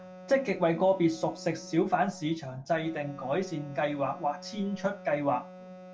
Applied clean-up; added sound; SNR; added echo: none; Wind instrument, woodwind instrument; 17 dB; reverberation time 0.2 s.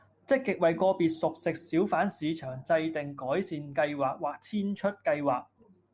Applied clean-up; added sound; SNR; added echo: none; none; none; none.